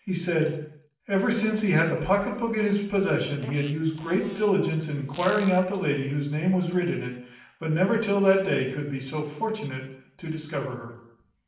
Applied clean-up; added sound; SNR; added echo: none; Fart; 20 dB; reverberation time 0.6 s.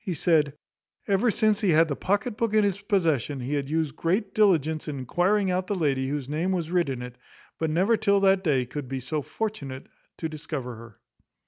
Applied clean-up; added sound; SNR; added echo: none; none; none; none.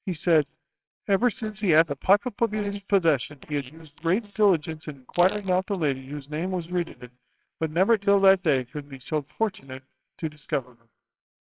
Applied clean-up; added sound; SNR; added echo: neural separator model SepFormer WHAMR!.